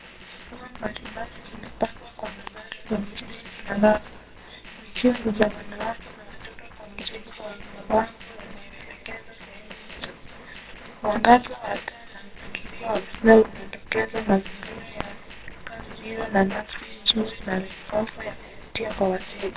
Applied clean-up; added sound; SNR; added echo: neural separator model SepFormer WHAMR!.